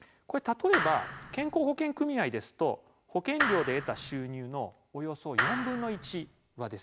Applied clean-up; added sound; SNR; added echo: none; Clapping; 2 dB; none.